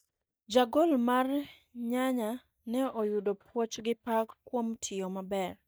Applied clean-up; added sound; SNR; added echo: neural mask model DeepFilterNet 3.